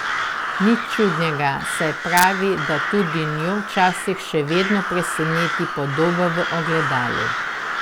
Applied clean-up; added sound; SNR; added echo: none; Crow; 3 dB; none.